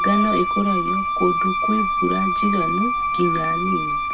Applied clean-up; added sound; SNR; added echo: none; Wind instrument, woodwind instrument; -2 dB; reverberation time 0.4 s.